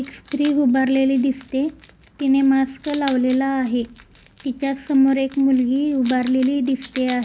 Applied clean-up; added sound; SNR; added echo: none; Wild animals; 20 dB; none.